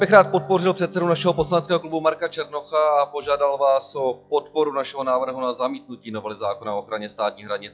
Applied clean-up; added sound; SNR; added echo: classical method log-MMSE.